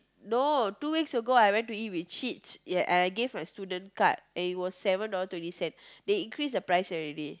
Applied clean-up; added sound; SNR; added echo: none; none; none; none.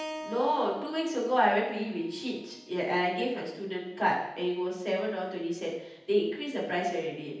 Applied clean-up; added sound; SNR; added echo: none; Keyboard (musical); 17 dB; reverberation time 0.8 s.